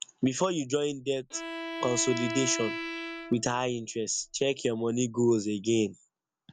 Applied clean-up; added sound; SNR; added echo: none; Bowed string instrument; 8 dB; none.